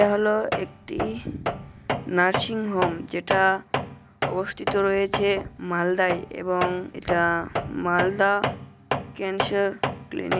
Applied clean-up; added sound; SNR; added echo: none; Tools; 6 dB; none.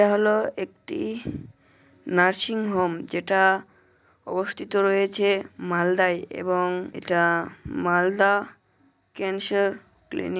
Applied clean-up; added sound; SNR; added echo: none; none; none; none.